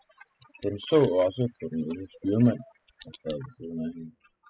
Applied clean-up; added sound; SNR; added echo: classical method spectral subtraction.